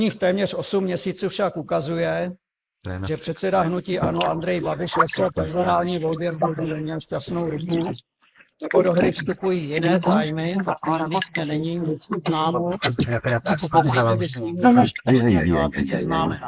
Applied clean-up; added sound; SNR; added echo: neural mask model Resemble Enhance denoiser.